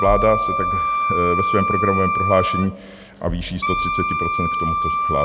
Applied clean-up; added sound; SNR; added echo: none; Wind instrument, woodwind instrument; -1 dB; none.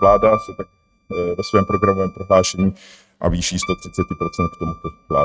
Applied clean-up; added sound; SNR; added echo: neural mask model RNNoise.